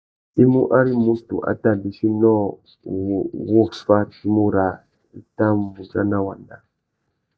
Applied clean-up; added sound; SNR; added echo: neural mask model DeepFilterNet 3.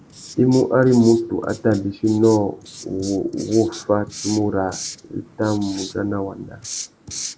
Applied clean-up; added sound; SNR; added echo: neural mask model Resemble Enhance denoiser.